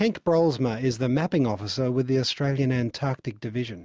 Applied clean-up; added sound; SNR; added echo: none; none; none; none.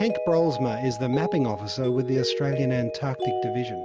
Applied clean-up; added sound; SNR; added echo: none; Mallet percussion; 4 dB; none.